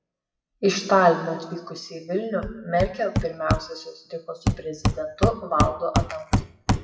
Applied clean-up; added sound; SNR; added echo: classical method WPE with log-MMSE.